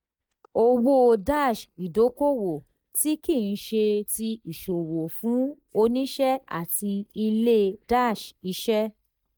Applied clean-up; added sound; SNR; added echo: neural mask model DeepFilterNet 3.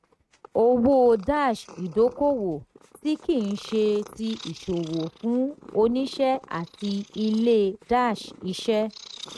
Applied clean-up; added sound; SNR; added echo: neural mask model RNNoise.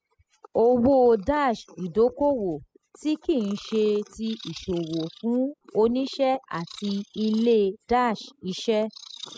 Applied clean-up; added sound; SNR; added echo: classical method spectral subtraction.